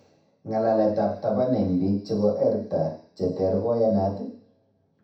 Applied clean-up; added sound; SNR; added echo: none; none; none; reverberation time 0.7 s.